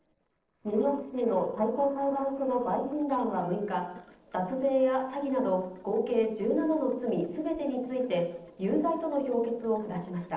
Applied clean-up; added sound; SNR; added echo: neural separator model SepFormer DNS4.